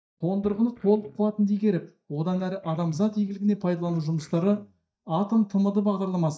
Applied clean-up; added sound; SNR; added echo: neural mask model DeepFilterNet 3.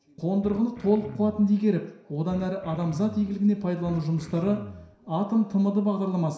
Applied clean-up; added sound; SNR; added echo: none; Cough; 18 dB; reverberation time 0.7 s.